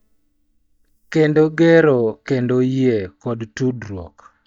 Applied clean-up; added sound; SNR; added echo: neural mask model DeepFilterNet 3.